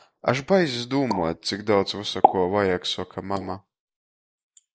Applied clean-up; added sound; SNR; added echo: neural mask model Resemble Enhance denoiser.